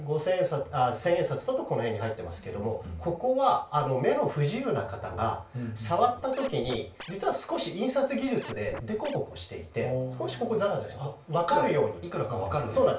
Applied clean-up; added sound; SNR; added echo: none; Scratching (performance technique); 15 dB; reverberation time 0.3 s.